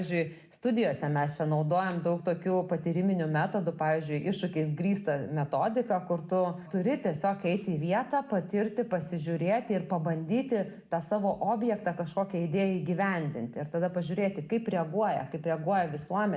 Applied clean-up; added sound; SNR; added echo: none; none; none; none.